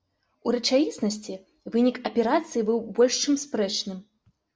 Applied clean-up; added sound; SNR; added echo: none; none; none; none.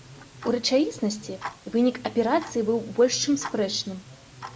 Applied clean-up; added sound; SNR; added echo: none; Tick-tock; 17 dB; none.